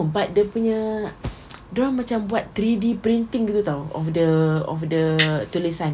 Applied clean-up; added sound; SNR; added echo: none; none; none; none.